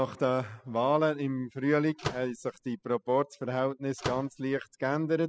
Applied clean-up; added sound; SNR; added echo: classical method spectral subtraction.